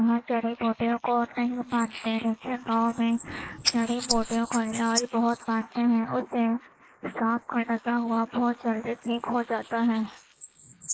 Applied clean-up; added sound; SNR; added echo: neural mask model Resemble Enhance denoiser.